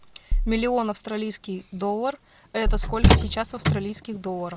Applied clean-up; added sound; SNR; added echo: none; Bass drum; 3 dB; none.